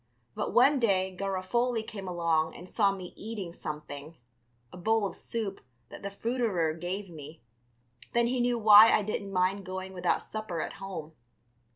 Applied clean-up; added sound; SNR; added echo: none; none; none; none.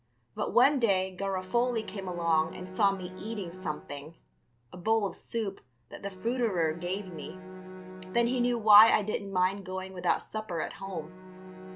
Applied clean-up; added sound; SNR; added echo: none; Bowed string instrument; 16 dB; none.